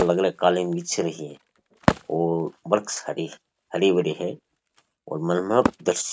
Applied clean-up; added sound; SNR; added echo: neural mask model RNNoise.